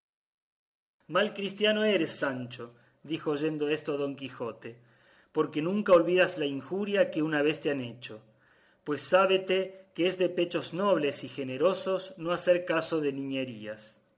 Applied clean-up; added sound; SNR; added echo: none; none; none; none.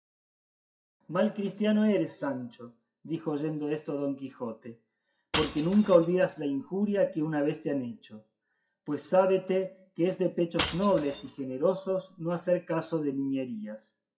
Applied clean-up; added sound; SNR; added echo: classical method WPE with log-MMSE.